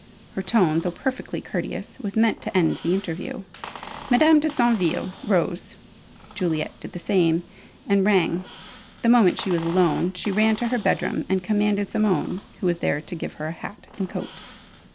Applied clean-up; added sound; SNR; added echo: none; Squeak; 19 dB; none.